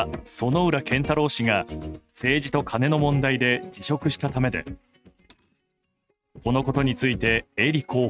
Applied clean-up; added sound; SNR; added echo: neural mask model RNNoise.